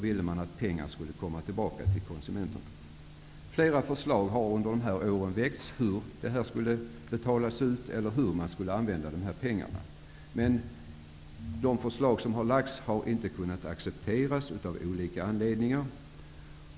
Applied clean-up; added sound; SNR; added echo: none; none; none; none.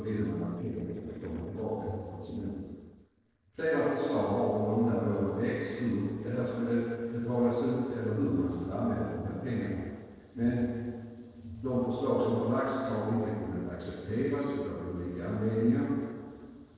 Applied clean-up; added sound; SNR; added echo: neural separator model SepFormer DNS4.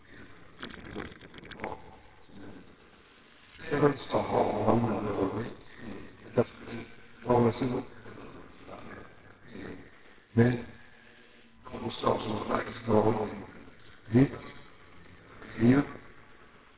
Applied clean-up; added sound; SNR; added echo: neural separator model SepFormer WHAMR!.